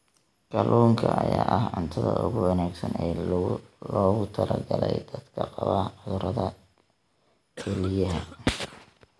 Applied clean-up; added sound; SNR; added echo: none; Cough; 17 dB; none.